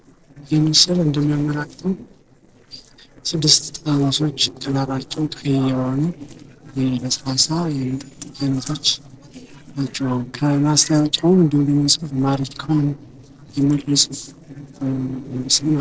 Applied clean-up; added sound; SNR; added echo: neural separator model SepFormer DNS4.